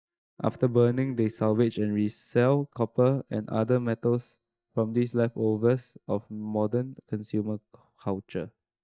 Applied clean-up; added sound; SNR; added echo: neural mask model DeepFilterNet 3.